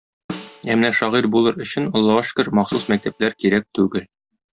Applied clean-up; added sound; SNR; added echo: none; Snare drum; 18 dB; none.